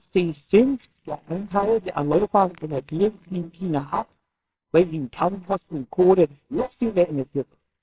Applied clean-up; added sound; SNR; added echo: neural separator model SepFormer WHAMR!.